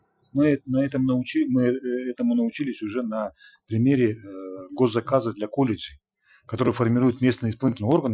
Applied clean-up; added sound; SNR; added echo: classical method Wiener filter.